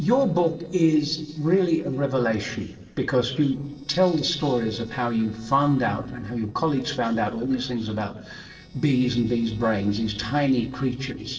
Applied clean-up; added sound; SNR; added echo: neural separator model SepFormer DNS4.